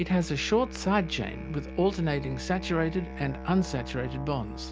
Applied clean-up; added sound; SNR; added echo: none; Musical instrument; 10 dB; none.